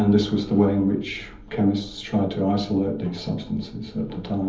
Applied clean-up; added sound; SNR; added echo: none; none; none; reverberation time 0.7 s.